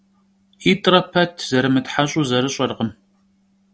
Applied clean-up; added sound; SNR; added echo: none; none; none; none.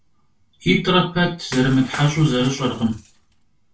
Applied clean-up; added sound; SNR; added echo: none; Shatter / Crushing; 17 dB; reverberation time 0.2 s.